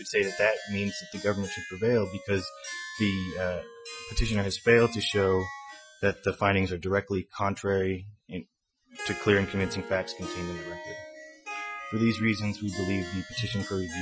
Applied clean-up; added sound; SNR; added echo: classical method Wiener filter.